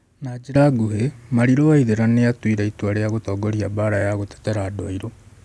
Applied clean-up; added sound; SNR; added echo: none; none; none; none.